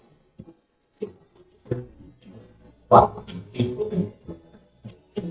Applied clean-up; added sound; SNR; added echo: neural mask model DeepFilterNet 3.